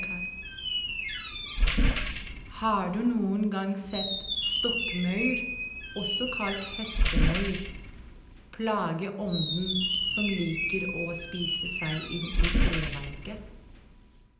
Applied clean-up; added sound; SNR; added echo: none; Squeak; -3 dB; reverberation time 0.8 s.